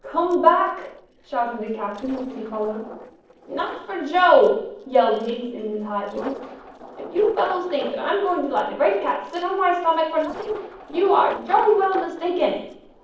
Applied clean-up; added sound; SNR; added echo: neural separator model SepFormer DNS4.